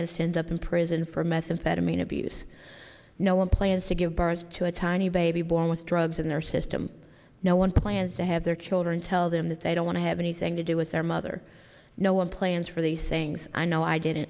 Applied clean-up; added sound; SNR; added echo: none; none; none; none.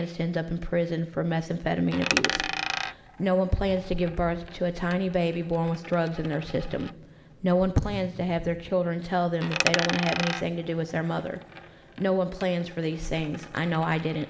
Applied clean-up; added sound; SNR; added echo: none; Coin (dropping); 9 dB; reverberation time 3.0 s.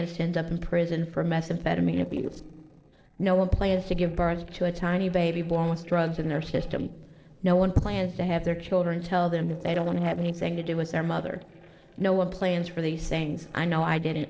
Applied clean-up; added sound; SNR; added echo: neural separator model SepFormer DNS4.